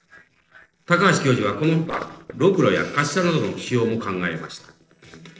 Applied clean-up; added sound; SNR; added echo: neural separator model SepFormer DNS4.